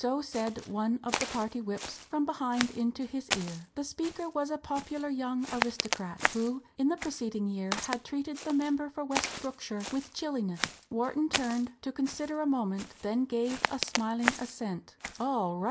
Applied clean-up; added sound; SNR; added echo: none; Walk, footsteps; 6 dB; none.